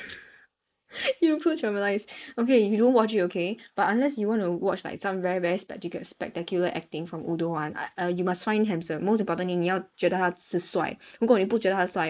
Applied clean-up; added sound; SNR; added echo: neural mask model Resemble Enhance denoiser.